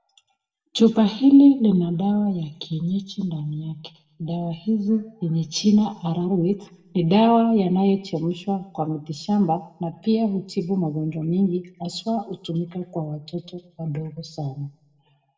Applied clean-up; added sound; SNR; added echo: none; none; none; reverberation time 0.6 s.